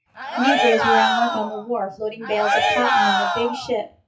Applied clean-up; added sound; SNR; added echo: classical method WPE with log-MMSE.